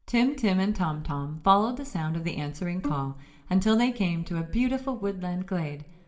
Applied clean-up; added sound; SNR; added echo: none; Bowed string instrument; 13 dB; reverberation time 0.8 s.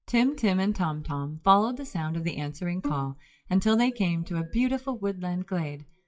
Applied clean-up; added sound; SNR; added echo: classical method WPE with log-MMSE.